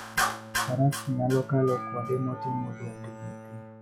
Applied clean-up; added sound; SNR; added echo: classical method log-MMSE.